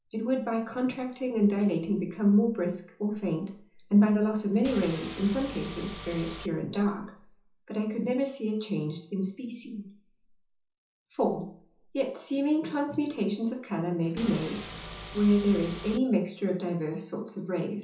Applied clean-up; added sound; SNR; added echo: none; Engine / Car; 11 dB; reverberation time 0.6 s.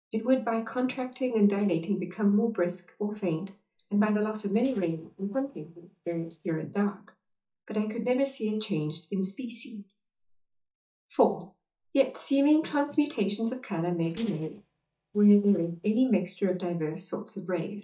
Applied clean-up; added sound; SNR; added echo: neural mask model DeepFilterNet 3.